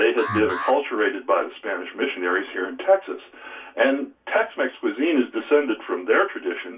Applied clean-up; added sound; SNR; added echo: none; Alarm; 11 dB; reverberation time 0.2 s.